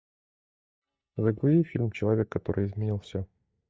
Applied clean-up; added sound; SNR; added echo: neural mask model DeepFilterNet 3.